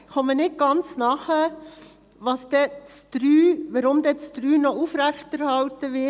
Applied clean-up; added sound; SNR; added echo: none; none; none; none.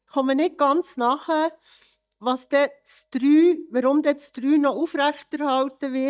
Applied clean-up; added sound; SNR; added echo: neural mask model DeepFilterNet 3.